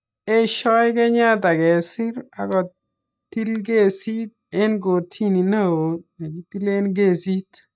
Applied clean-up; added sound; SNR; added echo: neural mask model DeepFilterNet 3.